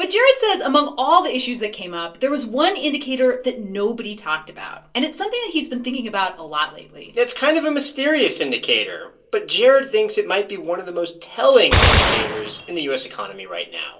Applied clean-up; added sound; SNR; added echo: none; Gunshot, gunfire; 0 dB; reverberation time 0.2 s.